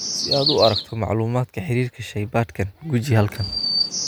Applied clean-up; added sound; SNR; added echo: none; Chirp, tweet; 5 dB; none.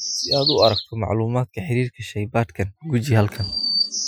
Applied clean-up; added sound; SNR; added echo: classical method Wiener filter.